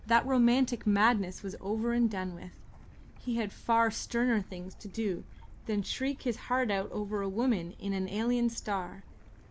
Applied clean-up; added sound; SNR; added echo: none; Stream / Bird; 18 dB; none.